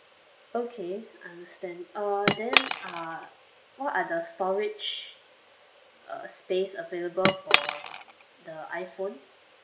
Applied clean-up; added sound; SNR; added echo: none; Cutlery, silverware / Chink, clink; -3 dB; none.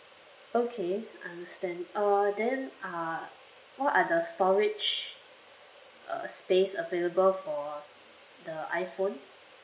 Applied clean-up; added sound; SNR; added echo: none; none; none; none.